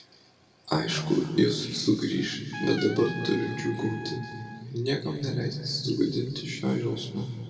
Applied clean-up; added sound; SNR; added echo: none; Trumpet; 14 dB; reverberation time 2.1 s.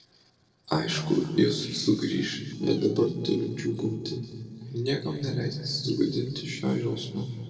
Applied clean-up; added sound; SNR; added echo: neural separator model SepFormer DNS4.